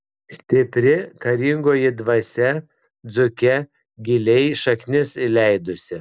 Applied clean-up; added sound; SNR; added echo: none; none; none; none.